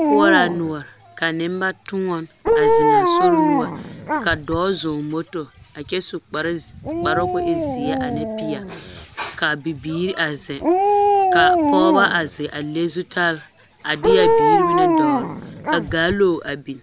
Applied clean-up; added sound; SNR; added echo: none; Dog; -2 dB; none.